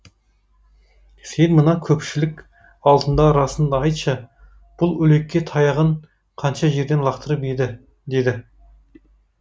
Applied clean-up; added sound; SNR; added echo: none; none; none; none.